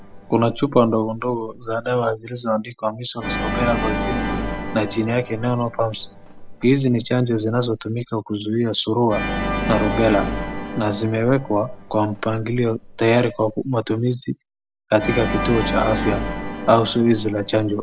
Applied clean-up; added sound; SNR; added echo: none; Organ; 7 dB; none.